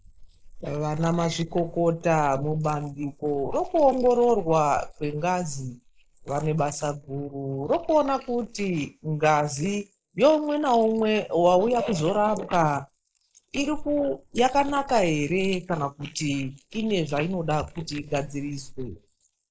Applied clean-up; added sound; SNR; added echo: neural mask model Resemble Enhance denoiser.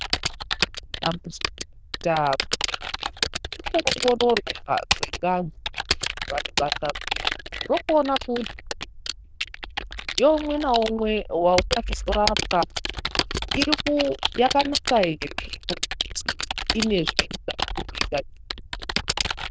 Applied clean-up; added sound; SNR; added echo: neural diffusion model UNIVERSE++.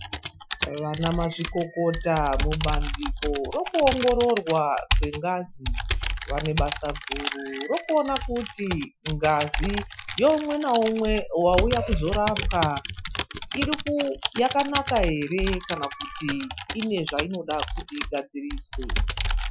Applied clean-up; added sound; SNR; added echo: classical method Wiener filter.